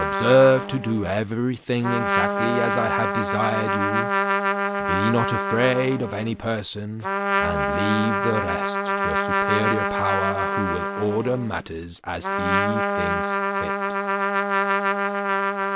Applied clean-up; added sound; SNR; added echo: none; Trumpet; -1 dB; none.